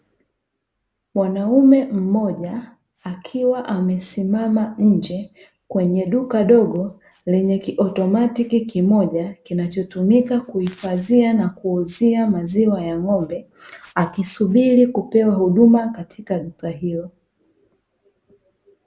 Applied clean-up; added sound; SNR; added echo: none; none; none; none.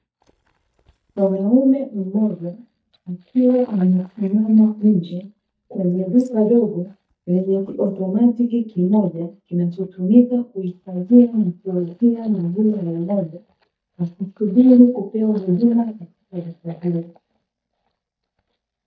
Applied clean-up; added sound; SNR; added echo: neural mask model DeepFilterNet 3.